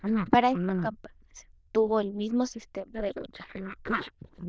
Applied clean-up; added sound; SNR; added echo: neural diffusion model UNIVERSE++.